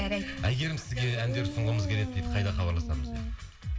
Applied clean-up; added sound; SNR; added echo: none; Dog; 10 dB; reverberation time 0.7 s.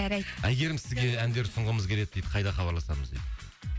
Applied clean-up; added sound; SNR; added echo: none; none; none; none.